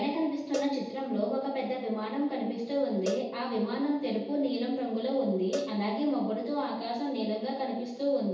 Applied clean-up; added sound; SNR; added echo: none; Cowbell; 12 dB; reverberation time 0.9 s.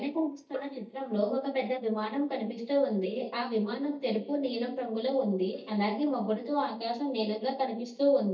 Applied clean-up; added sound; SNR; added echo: neural mask model DeepFilterNet 3.